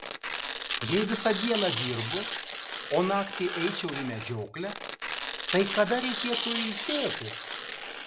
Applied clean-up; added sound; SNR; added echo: none; Tearing; 2 dB; none.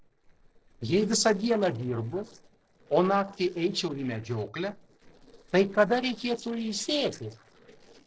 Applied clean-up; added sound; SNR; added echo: neural separator model SepFormer DNS4.